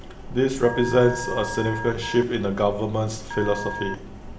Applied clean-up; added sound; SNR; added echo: none; Telephone; 11 dB; reverberation time 2.5 s.